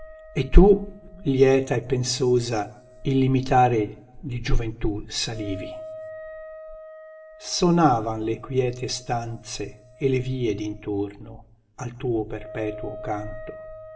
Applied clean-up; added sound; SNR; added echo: none; Wind instrument, woodwind instrument; 20 dB; reverberation time 0.8 s.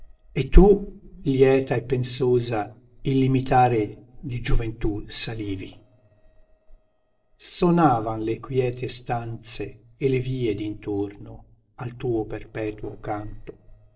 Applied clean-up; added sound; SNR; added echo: neural separator model SepFormer DNS4.